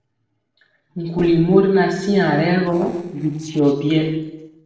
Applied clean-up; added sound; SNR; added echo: neural separator model SepFormer DNS4.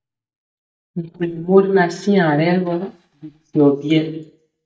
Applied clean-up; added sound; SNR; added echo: neural mask model DeepFilterNet 3.